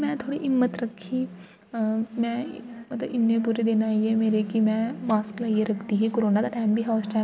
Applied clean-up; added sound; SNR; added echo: none; none; none; none.